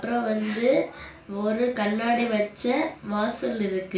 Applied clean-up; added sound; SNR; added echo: none; none; none; reverberation time 0.3 s.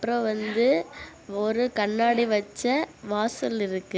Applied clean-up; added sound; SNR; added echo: none; none; none; none.